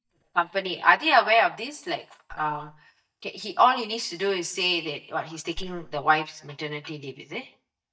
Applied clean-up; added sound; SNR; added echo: neural mask model DeepFilterNet 3.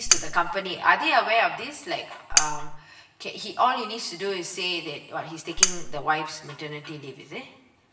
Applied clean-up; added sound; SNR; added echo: none; Cutlery, silverware; -5 dB; reverberation time 1.0 s.